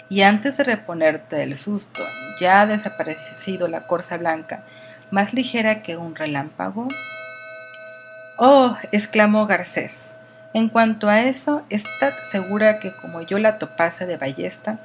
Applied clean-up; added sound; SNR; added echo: none; Percussion; 20 dB; none.